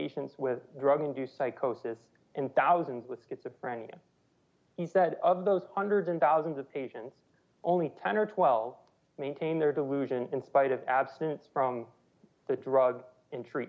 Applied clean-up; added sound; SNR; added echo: none; none; none; none.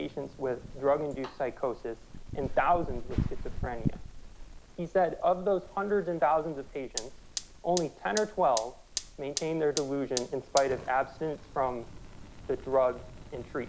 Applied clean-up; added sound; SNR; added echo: none; Fire; 8 dB; none.